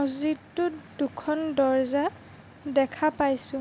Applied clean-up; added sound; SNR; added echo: none; none; none; none.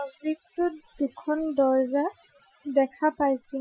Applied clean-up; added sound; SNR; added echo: classical method Wiener filter.